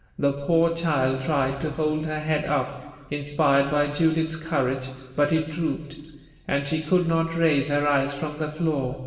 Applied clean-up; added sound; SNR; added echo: none; none; none; reverberation time 1.4 s.